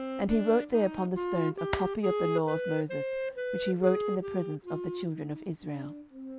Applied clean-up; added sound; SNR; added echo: none; Clapping + Wind instrument, woodwind instrument; 3 dB; none.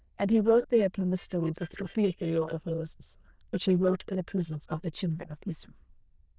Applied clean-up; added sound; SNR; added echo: neural diffusion model UNIVERSE++.